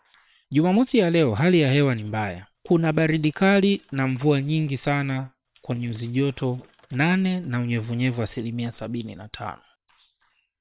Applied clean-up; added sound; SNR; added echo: neural separator model SepFormer WHAM!.